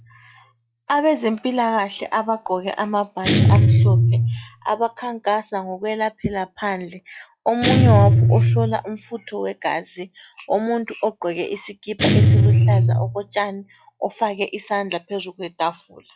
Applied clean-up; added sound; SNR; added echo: classical method log-MMSE.